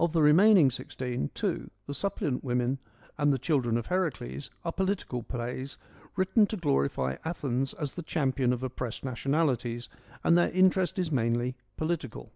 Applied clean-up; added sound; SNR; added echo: none; none; none; none.